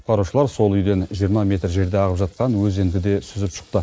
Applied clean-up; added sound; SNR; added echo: neural mask model Resemble Enhance denoiser.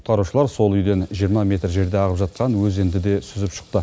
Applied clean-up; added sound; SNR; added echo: none; none; none; none.